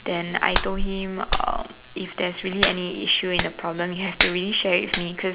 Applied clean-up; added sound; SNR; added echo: none; Hands; 3 dB; none.